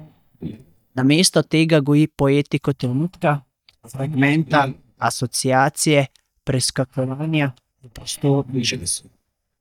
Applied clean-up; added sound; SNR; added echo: neural mask model DeepFilterNet 3.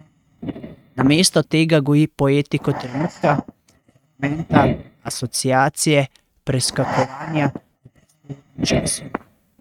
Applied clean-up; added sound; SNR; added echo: neural mask model RNNoise.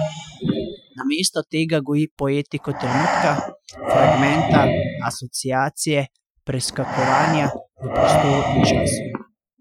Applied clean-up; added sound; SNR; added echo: classical method Wiener filter.